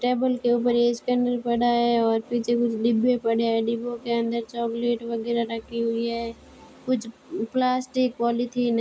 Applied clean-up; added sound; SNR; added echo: none; none; none; none.